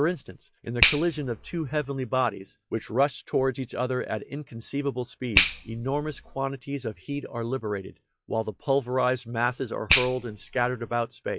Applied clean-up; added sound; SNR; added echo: classical method log-MMSE.